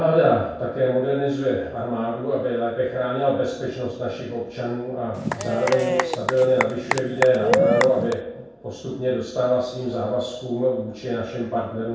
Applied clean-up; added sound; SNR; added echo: none; Applause / Cheering / Clapping; 1 dB; reverberation time 0.7 s.